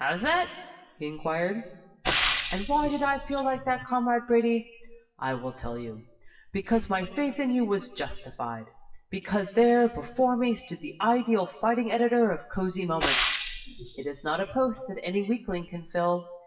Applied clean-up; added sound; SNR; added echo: classical method WPE with log-MMSE.